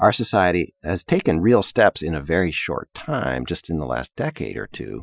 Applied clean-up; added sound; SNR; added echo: classical method Wiener filter.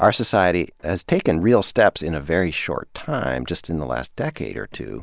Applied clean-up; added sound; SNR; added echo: none; none; none; none.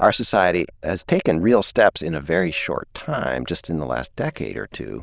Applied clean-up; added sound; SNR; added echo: neural diffusion model UNIVERSE++.